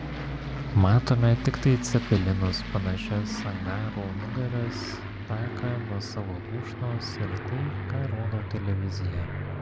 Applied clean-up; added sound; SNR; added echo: none; Aircraft; 6 dB; none.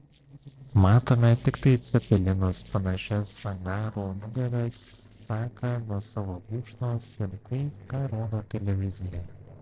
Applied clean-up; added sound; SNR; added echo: neural separator model SepFormer DNS4.